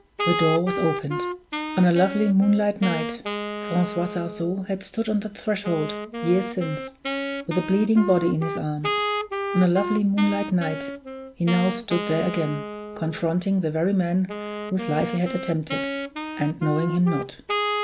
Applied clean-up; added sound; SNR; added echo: none; Wind instrument, woodwind instrument; 6 dB; none.